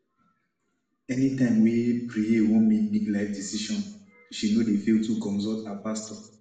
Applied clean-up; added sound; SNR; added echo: none; none; none; reverberation time 0.7 s.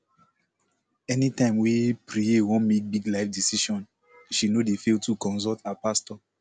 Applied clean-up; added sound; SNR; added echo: none; none; none; none.